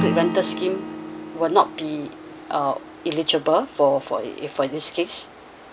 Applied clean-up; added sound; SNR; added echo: none; Acoustic guitar / Strum; 10 dB; none.